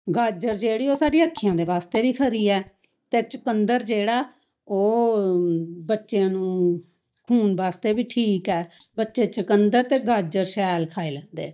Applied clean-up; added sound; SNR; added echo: neural mask model DeepFilterNet 3.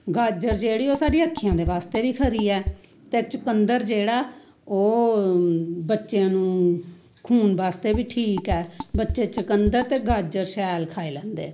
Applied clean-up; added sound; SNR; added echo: none; Drum kit; 8 dB; none.